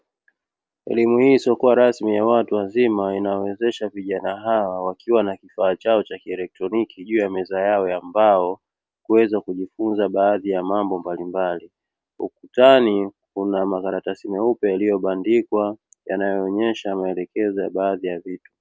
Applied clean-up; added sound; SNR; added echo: none; none; none; none.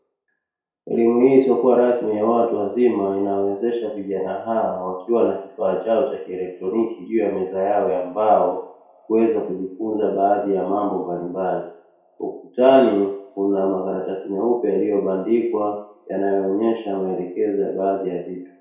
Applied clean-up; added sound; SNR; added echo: none; none; none; reverberation time 0.6 s.